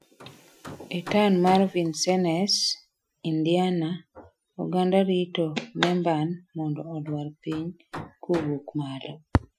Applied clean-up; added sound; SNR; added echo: classical method Wiener filter.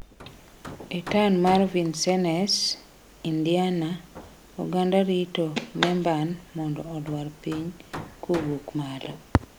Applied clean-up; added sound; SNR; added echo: none; Hammer; 18 dB; none.